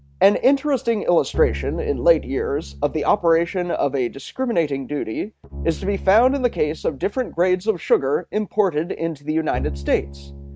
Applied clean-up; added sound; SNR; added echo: neural mask model RNNoise.